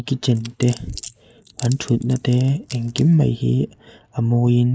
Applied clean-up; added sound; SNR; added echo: neural mask model Resemble Enhance denoiser.